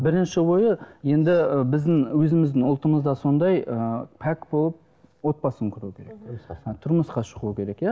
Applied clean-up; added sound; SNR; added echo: none; none; none; none.